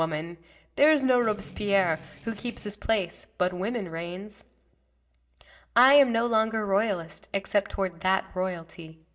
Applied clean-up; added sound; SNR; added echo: neural mask model DeepFilterNet 3.